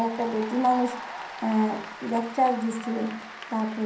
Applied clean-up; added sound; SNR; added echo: none; Applause / Cheering; 12 dB; reverberation time 0.6 s.